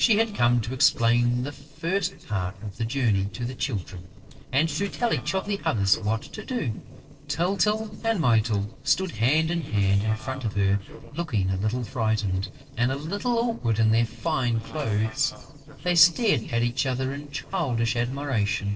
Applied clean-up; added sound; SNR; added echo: neural separator model SepFormer DNS4.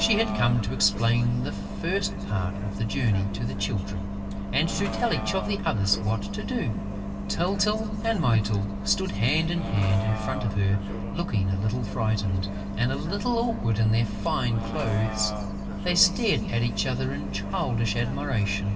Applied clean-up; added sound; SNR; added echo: none; Bus; 4 dB; reverberation time 1.1 s.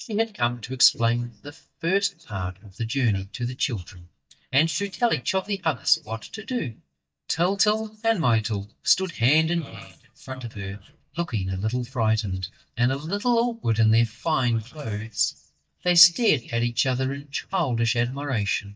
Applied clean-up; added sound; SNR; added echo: neural mask model DeepFilterNet 3.